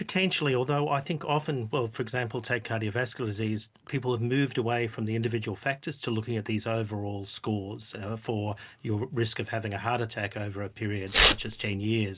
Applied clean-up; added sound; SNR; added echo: none; Tearing; -2 dB; none.